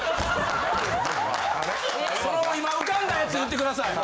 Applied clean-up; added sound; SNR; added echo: none; none; none; none.